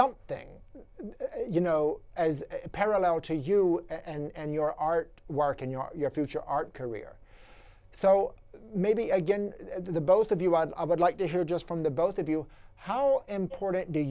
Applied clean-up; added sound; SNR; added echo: none; none; none; none.